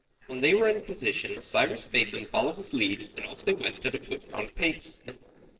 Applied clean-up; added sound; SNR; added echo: neural separator model SepFormer DNS4.